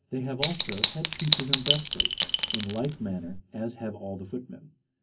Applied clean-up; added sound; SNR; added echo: none; Chink, clink; -5 dB; reverberation time 0.3 s.